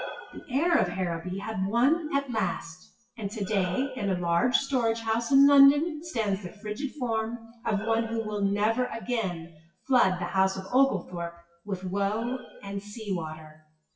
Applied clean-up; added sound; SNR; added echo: classical method WPE with log-MMSE.